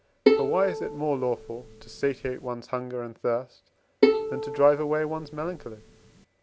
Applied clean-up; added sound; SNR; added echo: none; Bowed string instrument; -1 dB; none.